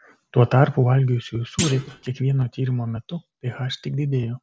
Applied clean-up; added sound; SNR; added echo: none; Thump, thud; 10 dB; none.